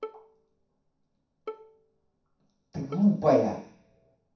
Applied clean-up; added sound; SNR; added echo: none; Bowed string instrument; 17 dB; reverberation time 0.7 s.